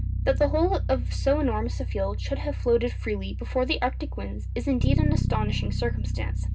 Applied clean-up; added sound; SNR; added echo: none; Bass guitar; -1 dB; reverberation time 0.2 s.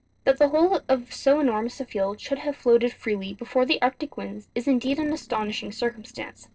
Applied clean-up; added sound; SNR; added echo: neural separator model SepFormer DNS4.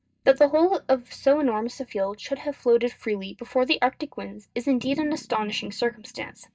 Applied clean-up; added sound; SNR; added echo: neural mask model DeepFilterNet 3.